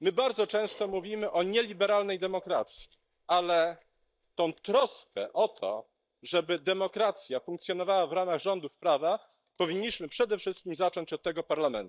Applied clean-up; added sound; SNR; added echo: neural mask model DeepFilterNet 3.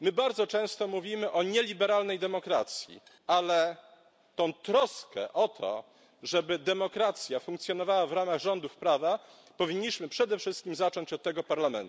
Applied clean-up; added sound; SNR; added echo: none; none; none; none.